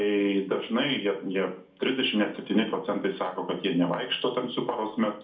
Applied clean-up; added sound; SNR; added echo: none; none; none; reverberation time 0.4 s.